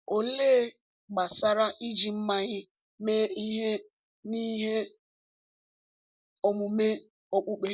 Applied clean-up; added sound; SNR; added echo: none; none; none; none.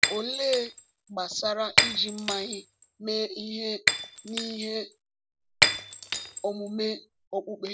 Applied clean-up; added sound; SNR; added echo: none; Shatter; -2 dB; none.